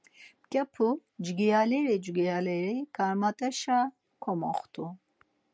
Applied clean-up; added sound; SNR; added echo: none; none; none; none.